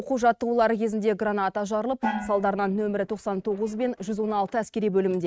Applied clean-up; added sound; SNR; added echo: neural mask model RNNoise.